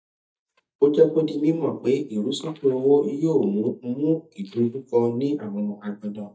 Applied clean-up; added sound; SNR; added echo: neural mask model DeepFilterNet 3.